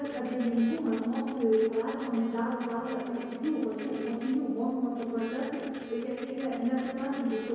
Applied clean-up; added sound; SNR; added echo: none; Printer; 17 dB; reverberation time 2.2 s.